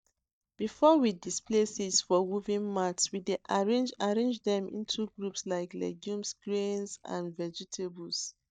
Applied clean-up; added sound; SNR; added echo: neural mask model DeepFilterNet 3.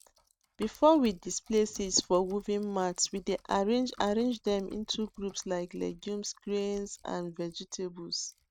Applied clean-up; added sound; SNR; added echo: neural mask model RNNoise.